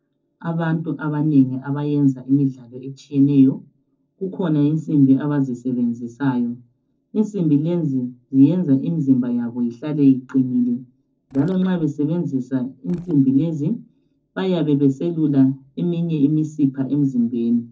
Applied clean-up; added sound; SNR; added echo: neural separator model SepFormer DNS4.